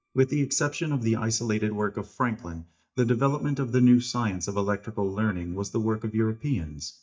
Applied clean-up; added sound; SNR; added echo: neural mask model DeepFilterNet 3.